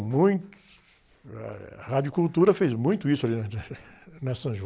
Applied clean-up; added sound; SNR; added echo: none; none; none; none.